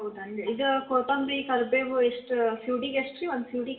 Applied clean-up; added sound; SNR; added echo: none; none; none; reverberation time 0.7 s.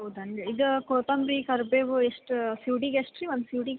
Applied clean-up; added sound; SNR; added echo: none; none; none; none.